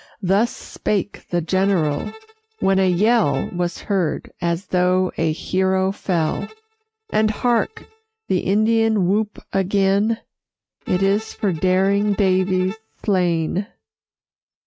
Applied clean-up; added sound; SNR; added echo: neural mask model RNNoise.